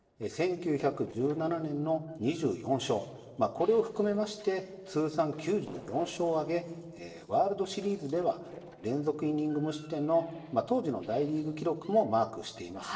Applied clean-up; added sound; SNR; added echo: neural separator model SepFormer DNS4.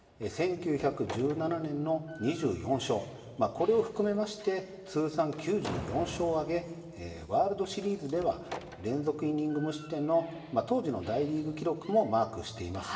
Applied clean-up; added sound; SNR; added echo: none; Slam; 16 dB; reverberation time 1.7 s.